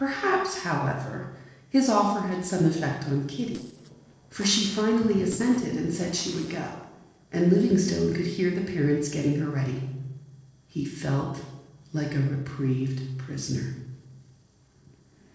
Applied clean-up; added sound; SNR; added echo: neural separator model SepFormer DNS4.